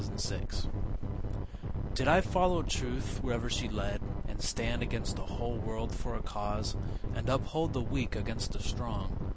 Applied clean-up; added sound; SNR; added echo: none; none; none; none.